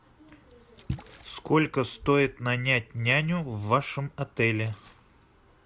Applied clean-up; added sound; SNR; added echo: none; Splash, splatter; 18 dB; none.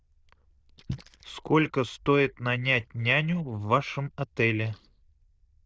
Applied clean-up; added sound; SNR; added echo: neural diffusion model UNIVERSE++.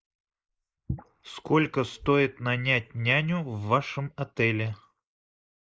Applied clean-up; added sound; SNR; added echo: neural mask model Resemble Enhance denoiser.